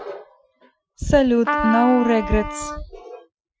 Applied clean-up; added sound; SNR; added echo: classical method Wiener filter.